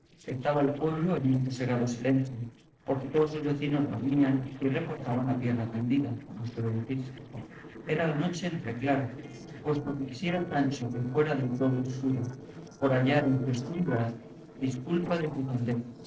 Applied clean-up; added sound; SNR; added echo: neural separator model SepFormer DNS4.